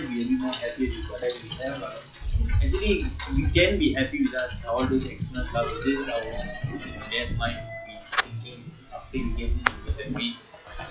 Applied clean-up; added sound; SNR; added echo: classical method log-MMSE.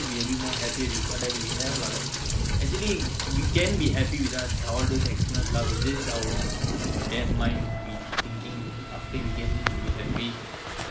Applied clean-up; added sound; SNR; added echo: none; Rain; -4 dB; none.